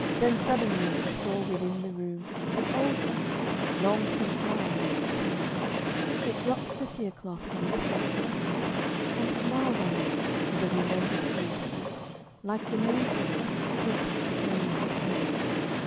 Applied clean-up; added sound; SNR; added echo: none; Train; -3 dB; none.